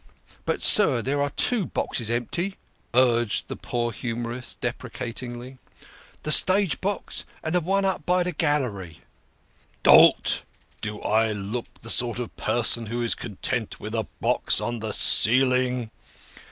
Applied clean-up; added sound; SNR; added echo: none; none; none; none.